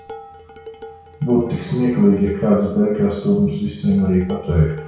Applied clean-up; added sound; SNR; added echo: none; Dishes, pots, and pans; 19 dB; reverberation time 0.6 s.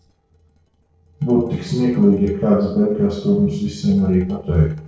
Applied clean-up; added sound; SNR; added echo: neural separator model SepFormer DNS4.